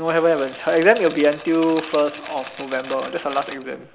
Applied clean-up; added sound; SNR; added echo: none; Rattle; 17 dB; none.